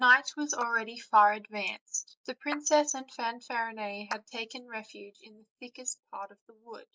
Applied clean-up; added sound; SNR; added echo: neural mask model Resemble Enhance denoiser.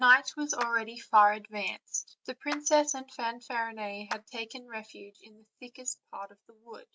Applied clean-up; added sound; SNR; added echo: none; Clapping; 16 dB; none.